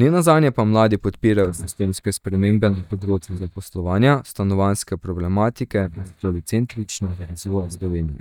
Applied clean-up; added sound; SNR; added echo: neural mask model DeepFilterNet 3.